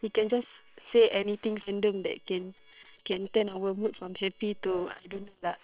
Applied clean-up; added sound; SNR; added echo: neural separator model SepFormer WHAM!.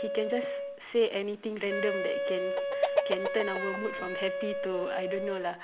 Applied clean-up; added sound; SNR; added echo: none; Chicken, rooster + Wind instrument, woodwind instrument; 0 dB; none.